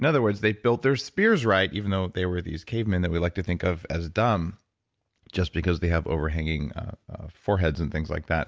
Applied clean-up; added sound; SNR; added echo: none; none; none; none.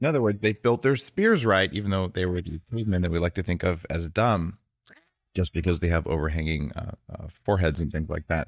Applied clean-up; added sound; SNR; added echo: neural mask model DeepFilterNet 3.